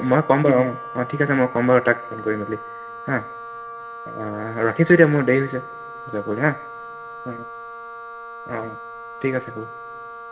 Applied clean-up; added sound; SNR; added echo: none; Wind instrument, woodwind instrument; 13 dB; reverberation time 0.7 s.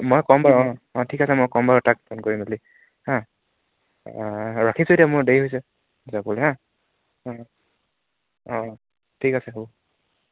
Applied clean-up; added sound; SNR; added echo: none; none; none; none.